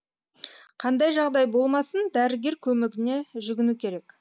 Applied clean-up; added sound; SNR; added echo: none; none; none; none.